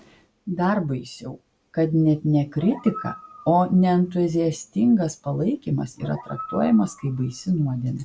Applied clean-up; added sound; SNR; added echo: none; Animal; 18 dB; none.